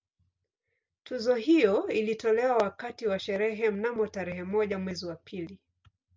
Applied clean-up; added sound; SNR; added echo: none; none; none; none.